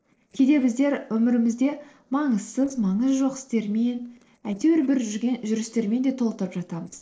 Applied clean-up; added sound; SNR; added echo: neural separator model SepFormer DNS4.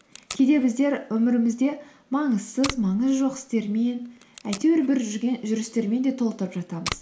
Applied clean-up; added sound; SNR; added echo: none; Packing tape, duct tape; 17 dB; none.